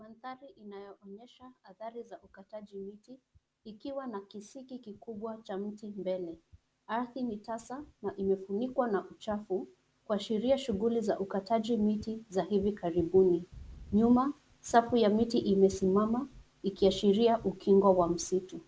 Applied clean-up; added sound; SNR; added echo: none; none; none; none.